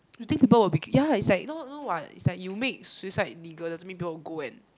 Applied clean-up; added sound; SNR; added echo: none; none; none; none.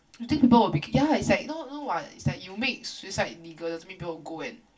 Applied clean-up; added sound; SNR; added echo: none; none; none; reverberation time 0.2 s.